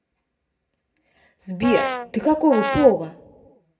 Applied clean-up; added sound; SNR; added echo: none; Brass instrument; 5 dB; reverberation time 1.1 s.